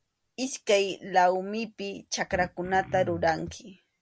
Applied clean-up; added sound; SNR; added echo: none; Cough; 14 dB; none.